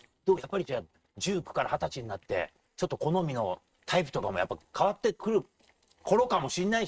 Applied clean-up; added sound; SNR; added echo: neural mask model RNNoise.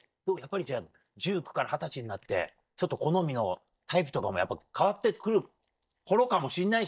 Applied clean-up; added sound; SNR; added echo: neural mask model DeepFilterNet 3.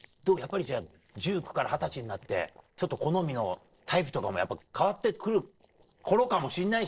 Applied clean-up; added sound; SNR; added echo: neural separator model SepFormer DNS4.